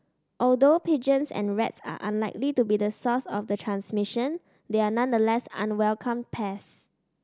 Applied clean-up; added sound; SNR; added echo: none; none; none; none.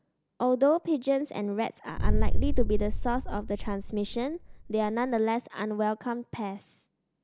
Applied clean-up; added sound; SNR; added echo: none; Boom; -4 dB; none.